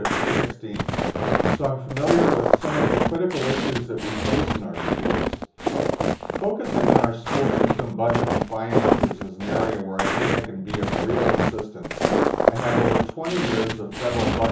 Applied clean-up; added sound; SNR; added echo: none; Walk, footsteps; -4 dB; reverberation time 1.2 s.